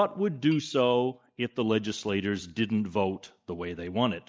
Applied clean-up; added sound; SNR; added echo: neural mask model DeepFilterNet 3.